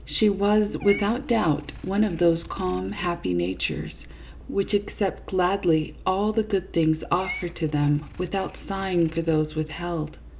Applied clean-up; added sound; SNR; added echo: none; Meow / Purr; 20 dB; none.